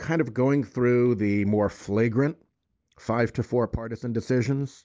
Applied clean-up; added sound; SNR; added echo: none; none; none; none.